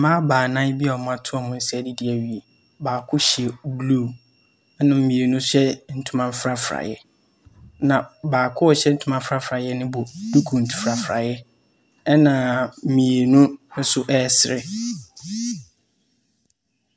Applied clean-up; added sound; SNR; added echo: none; none; none; none.